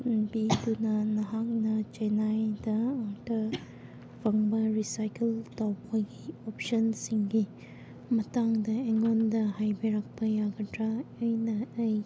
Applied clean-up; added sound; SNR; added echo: none; Engine / Mechanisms; 18 dB; none.